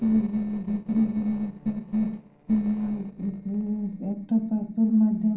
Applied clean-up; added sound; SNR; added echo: neural separator model SepFormer DNS4.